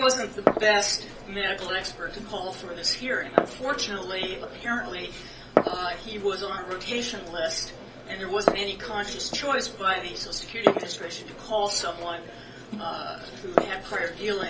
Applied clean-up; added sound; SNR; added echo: none; Glass; 2 dB; reverberation time 0.3 s.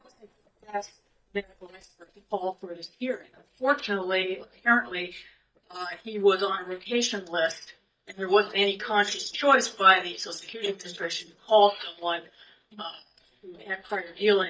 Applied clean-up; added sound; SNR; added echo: neural mask model DeepFilterNet 3.